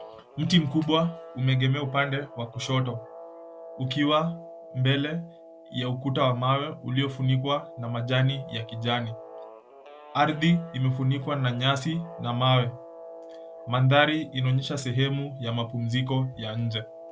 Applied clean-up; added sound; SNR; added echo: none; Guitar; 17 dB; none.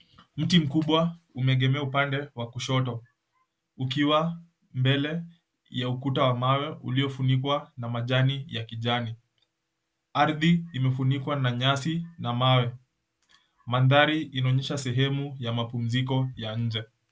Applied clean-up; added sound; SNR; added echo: none; none; none; none.